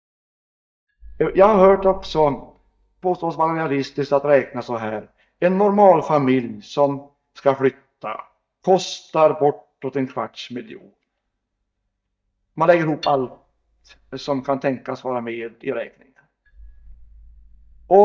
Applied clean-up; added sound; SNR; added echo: neural mask model DeepFilterNet 3.